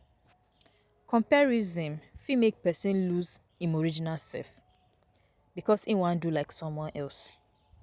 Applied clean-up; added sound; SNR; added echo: none; none; none; none.